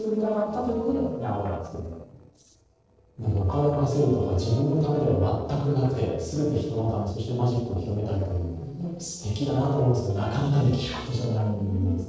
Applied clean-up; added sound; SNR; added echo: neural separator model SepFormer DNS4.